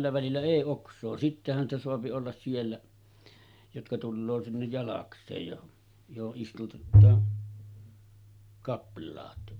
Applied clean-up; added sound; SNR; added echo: none; none; none; none.